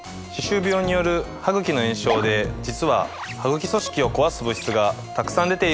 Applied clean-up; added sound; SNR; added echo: none; none; none; none.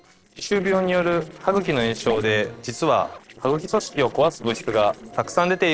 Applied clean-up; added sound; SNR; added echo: neural separator model SepFormer DNS4.